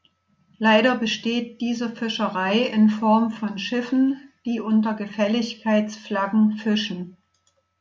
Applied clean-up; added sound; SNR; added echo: none; none; none; none.